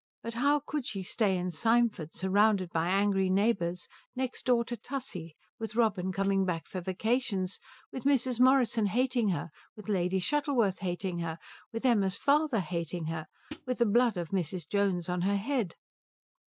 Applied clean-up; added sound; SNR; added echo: neural separator model SepFormer DNS4.